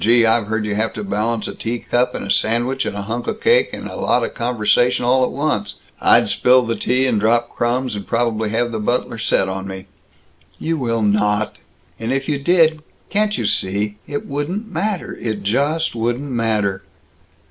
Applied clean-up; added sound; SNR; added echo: none; none; none; none.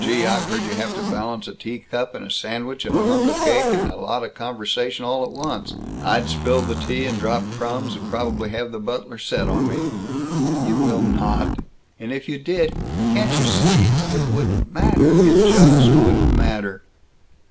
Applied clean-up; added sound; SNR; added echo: none; Zipper (clothing); -5 dB; none.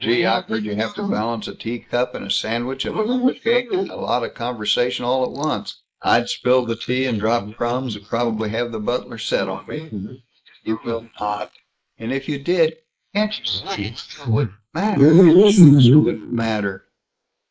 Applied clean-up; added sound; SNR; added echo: neural mask model Resemble Enhance denoiser.